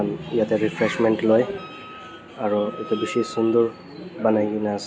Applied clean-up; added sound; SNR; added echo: none; Wind instrument, woodwind instrument; 19 dB; none.